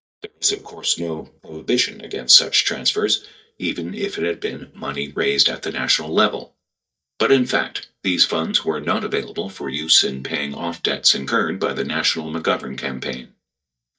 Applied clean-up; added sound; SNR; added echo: neural mask model DeepFilterNet 3.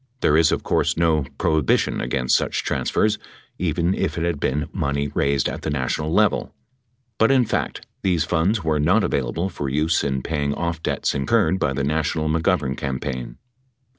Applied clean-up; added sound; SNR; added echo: none; none; none; none.